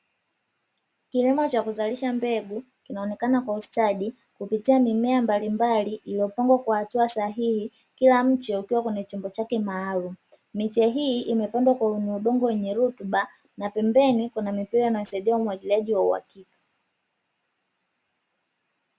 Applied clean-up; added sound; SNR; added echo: none; none; none; none.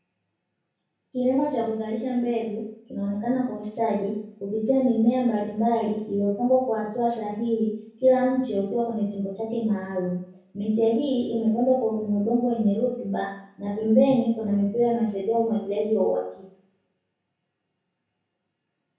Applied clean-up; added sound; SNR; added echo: none; none; none; reverberation time 0.6 s.